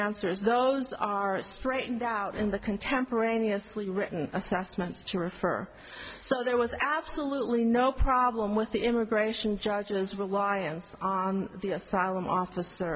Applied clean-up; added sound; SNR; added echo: none; none; none; none.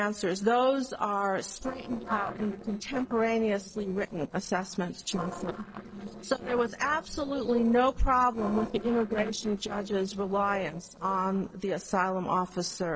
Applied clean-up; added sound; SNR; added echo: neural separator model SepFormer DNS4.